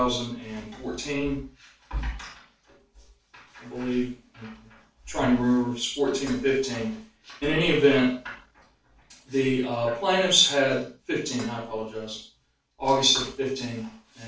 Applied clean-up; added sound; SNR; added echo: none; Dishes, pots, and pans; 18 dB; reverberation time 0.3 s.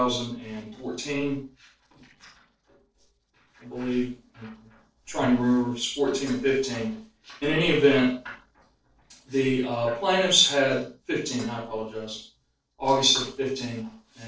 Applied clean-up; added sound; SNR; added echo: neural separator model SepFormer DNS4.